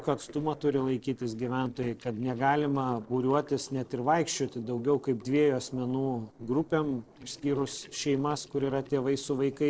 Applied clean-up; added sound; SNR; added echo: neural separator model SepFormer DNS4.